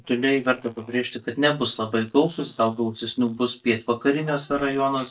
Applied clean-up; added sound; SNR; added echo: neural mask model DeepFilterNet 3.